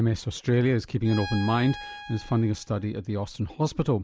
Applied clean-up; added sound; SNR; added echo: none; Bowed string instrument; 15 dB; none.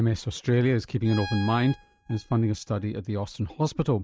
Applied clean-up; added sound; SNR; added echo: neural mask model RNNoise.